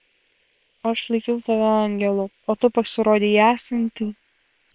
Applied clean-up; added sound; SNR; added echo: neural separator model SepFormer WHAM!.